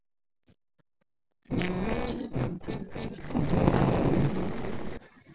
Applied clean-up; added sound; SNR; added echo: neural separator model SepFormer DNS4.